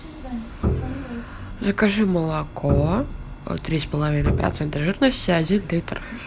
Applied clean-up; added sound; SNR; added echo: none; Bowed string instrument; 5 dB; none.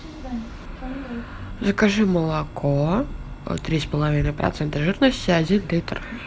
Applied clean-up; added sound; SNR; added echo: none; none; none; none.